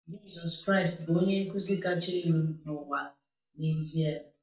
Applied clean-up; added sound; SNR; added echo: neural mask model DeepFilterNet 3.